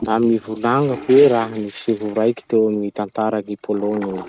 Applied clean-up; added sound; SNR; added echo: neural mask model RNNoise.